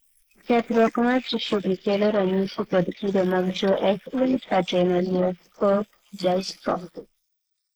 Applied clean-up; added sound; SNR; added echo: neural mask model Resemble Enhance denoiser.